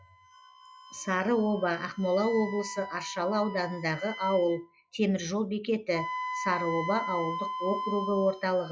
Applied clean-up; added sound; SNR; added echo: classical method log-MMSE.